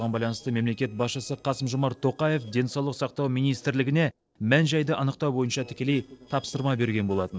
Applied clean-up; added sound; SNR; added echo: neural separator model SepFormer DNS4.